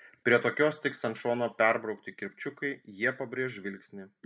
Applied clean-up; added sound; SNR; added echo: none; none; none; none.